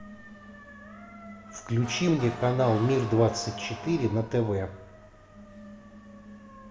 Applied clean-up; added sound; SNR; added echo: none; Motor vehicle (road) / Siren; 14 dB; reverberation time 0.6 s.